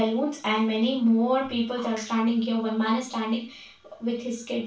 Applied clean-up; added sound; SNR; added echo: none; none; none; reverberation time 0.3 s.